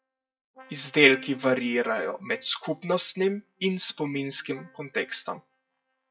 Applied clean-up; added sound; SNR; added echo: classical method WPE with log-MMSE.